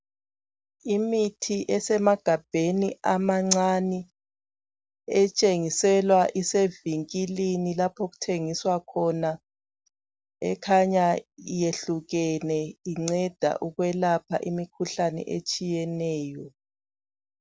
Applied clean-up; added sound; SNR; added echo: none; none; none; none.